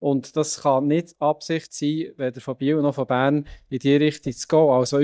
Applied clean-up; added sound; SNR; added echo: neural mask model DeepFilterNet 3.